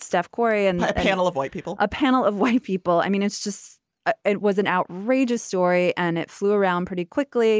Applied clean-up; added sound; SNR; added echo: none; none; none; none.